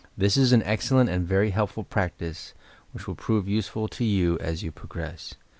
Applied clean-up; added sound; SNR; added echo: none; none; none; none.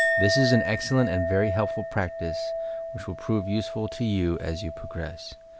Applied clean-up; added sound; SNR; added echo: none; Chink, clink; 3 dB; none.